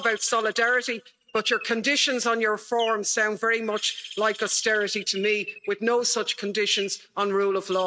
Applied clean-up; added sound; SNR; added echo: neural mask model RNNoise.